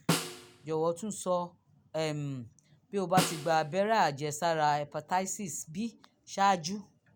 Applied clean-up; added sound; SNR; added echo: none; Snare drum; 6 dB; none.